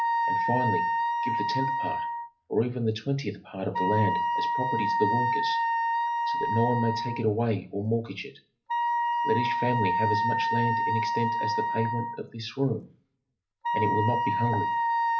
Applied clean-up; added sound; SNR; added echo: none; Wind instrument, woodwind instrument; -2 dB; reverberation time 0.3 s.